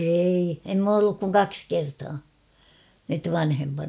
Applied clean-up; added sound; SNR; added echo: none; none; none; none.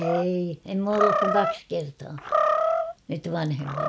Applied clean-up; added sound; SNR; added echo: none; Animal; -1 dB; none.